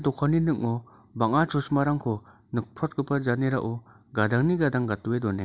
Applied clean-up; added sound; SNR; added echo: none; none; none; none.